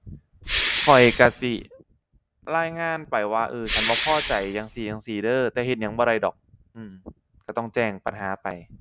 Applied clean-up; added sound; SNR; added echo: none; Respiratory sounds; -3 dB; none.